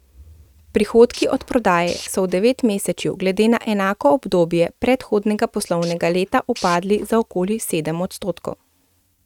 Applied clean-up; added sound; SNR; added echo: neural mask model RNNoise.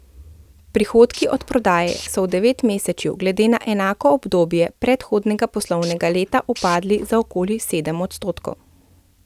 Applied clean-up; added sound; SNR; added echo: none; Tools; 19 dB; none.